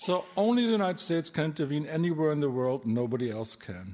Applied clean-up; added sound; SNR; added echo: none; none; none; none.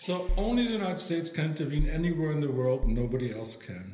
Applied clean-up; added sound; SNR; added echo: none; Bass drum; 3 dB; reverberation time 1.4 s.